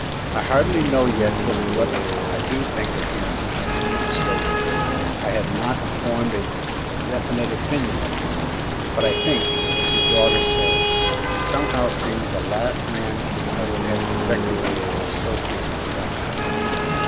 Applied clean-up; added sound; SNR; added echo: none; Rain + Traffic noise, roadway noise / Vehicle horn, car horn, honking; -4 dB; none.